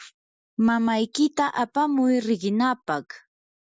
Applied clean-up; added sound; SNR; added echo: none; none; none; none.